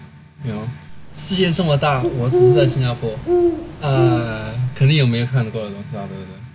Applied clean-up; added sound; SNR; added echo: none; Bird; 1 dB; none.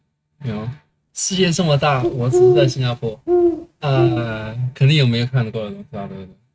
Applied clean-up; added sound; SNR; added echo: neural mask model RNNoise.